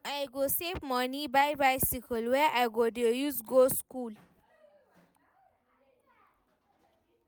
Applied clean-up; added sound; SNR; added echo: none; none; none; none.